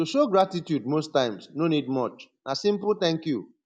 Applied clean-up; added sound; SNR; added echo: none; none; none; none.